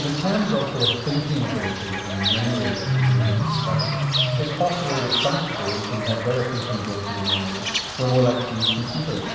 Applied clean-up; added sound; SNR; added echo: none; Bird / Fowl; 0 dB; reverberation time 1.3 s.